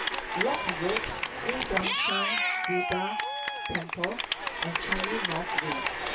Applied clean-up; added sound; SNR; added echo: none; Cheering / Clapping; -5 dB; reverberation time 0.2 s.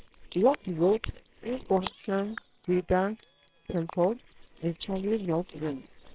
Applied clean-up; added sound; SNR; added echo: neural separator model SepFormer WHAMR!.